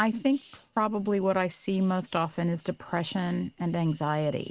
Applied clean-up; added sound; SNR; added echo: neural mask model RNNoise.